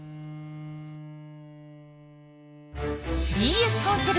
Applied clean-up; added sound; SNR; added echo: none; Bowed string instrument; 15 dB; none.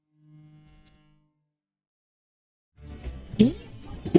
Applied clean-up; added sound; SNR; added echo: neural mask model DeepFilterNet 3.